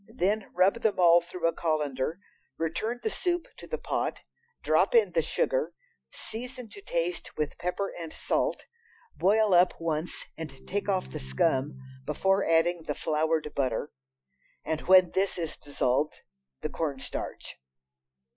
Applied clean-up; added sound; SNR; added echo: classical method Wiener filter.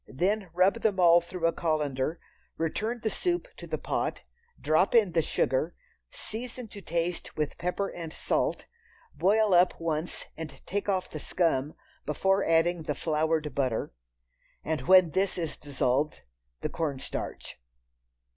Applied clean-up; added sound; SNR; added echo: none; none; none; none.